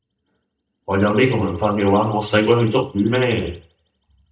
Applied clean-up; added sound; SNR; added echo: neural mask model DeepFilterNet 3.